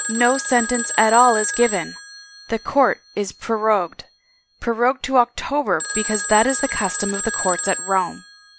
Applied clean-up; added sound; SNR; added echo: none; Telephone; 7 dB; none.